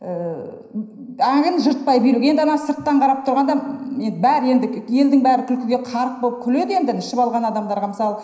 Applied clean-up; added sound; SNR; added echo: none; none; none; reverberation time 0.9 s.